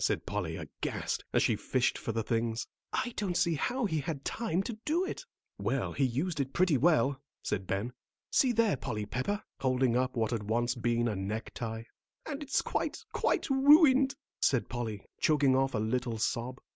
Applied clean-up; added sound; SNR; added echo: none; none; none; none.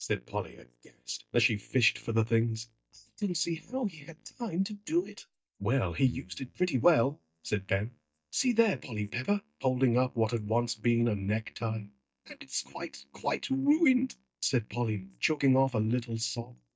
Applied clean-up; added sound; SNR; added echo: neural mask model DeepFilterNet 3.